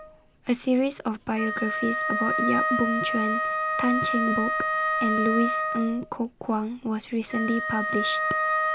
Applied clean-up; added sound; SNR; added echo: none; Wind instrument, woodwind instrument; 0 dB; none.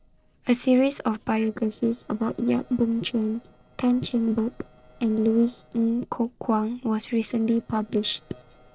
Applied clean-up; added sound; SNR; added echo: neural separator model SepFormer DNS4.